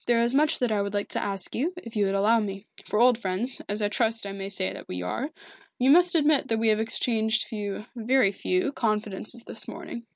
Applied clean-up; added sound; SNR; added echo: none; none; none; none.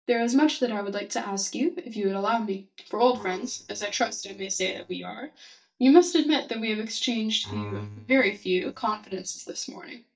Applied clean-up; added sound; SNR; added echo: neural mask model DeepFilterNet 3.